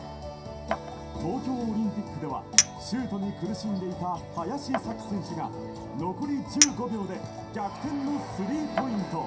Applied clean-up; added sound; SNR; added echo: none; Chink, clink; 3 dB; reverberation time 0.3 s.